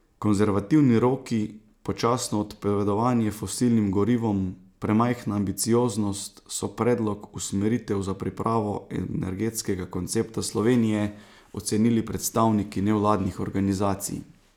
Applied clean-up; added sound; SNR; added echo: none; none; none; none.